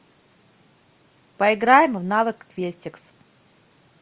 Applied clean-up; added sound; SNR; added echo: none; none; none; none.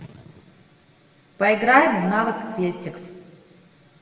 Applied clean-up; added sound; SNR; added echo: none; none; none; reverberation time 1.6 s.